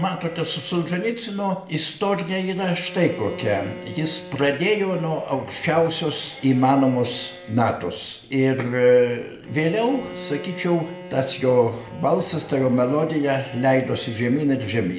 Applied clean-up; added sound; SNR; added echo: none; Bowed string instrument; 17 dB; reverberation time 0.7 s.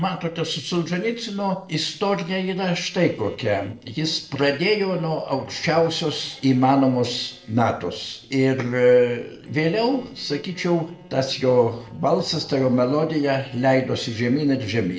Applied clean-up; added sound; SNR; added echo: neural separator model SepFormer DNS4.